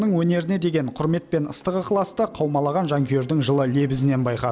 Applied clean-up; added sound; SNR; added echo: none; none; none; none.